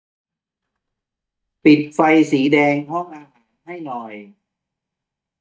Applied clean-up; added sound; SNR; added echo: neural mask model DeepFilterNet 3.